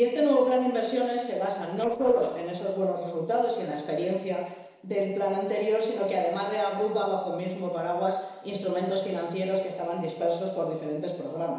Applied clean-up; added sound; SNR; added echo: neural separator model SepFormer DNS4.